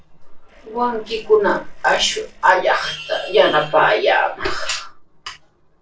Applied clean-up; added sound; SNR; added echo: neural separator model SepFormer DNS4.